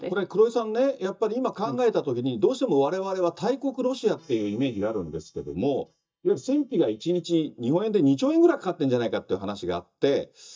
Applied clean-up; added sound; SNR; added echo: neural mask model DeepFilterNet 3.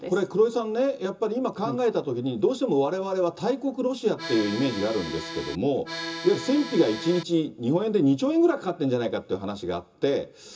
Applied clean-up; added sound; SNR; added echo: none; Accordion; 9 dB; reverberation time 0.2 s.